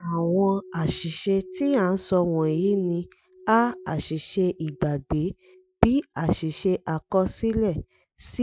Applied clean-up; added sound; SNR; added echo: neural mask model RNNoise.